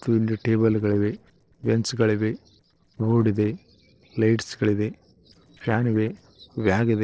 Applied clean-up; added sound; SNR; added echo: neural separator model SepFormer DNS4.